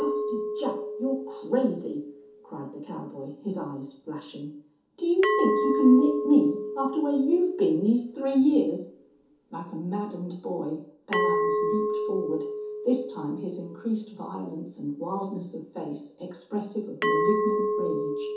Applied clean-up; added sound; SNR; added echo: none; Glass; 4 dB; reverberation time 0.5 s.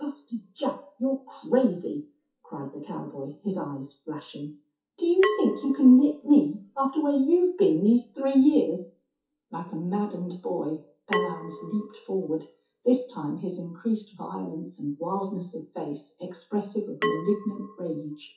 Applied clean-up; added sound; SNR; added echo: classical method WPE with log-MMSE.